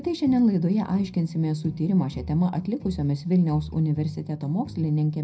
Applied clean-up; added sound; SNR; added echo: none; none; none; reverberation time 0.4 s.